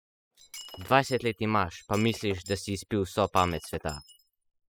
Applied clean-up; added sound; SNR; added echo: classical method spectral subtraction.